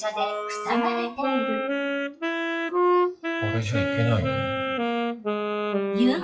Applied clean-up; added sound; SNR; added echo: classical method WPE with log-MMSE.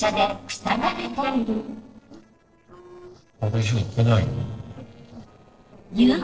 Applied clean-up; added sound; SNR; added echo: neural separator model SepFormer DNS4.